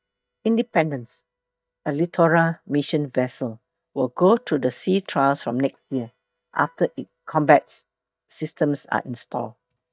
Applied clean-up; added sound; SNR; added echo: neural mask model DeepFilterNet 3.